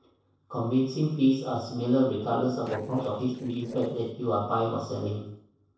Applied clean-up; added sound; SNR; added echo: neural separator model SepFormer DNS4.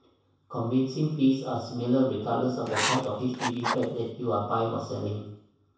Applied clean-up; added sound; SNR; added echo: none; Writing; 3 dB; reverberation time 0.7 s.